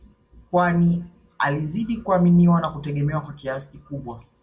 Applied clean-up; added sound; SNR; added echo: none; none; none; reverberation time 0.3 s.